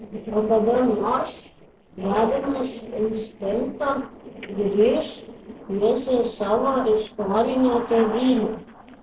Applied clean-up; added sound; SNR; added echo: neural separator model SepFormer DNS4.